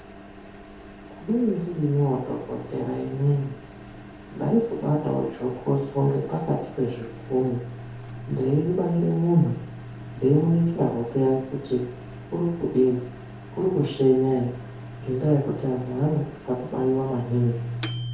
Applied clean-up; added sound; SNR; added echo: none; Microwave oven; 18 dB; reverberation time 2.3 s.